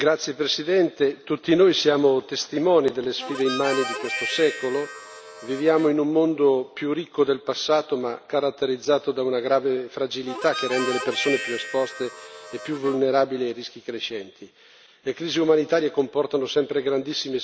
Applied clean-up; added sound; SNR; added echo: none; Harmonica; 9 dB; none.